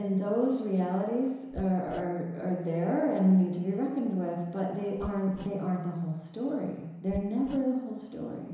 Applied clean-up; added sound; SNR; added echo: none; Hammer; 17 dB; reverberation time 1.0 s.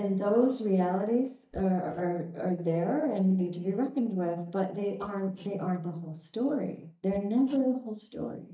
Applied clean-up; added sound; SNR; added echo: neural mask model DeepFilterNet 3.